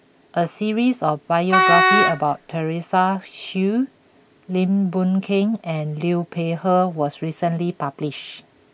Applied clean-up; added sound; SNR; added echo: none; Wind instrument, woodwind instrument; -4 dB; none.